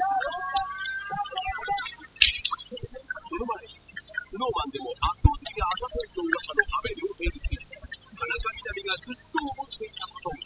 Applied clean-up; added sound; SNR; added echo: classical method spectral subtraction.